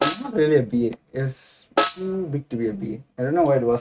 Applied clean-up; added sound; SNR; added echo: neural mask model RNNoise.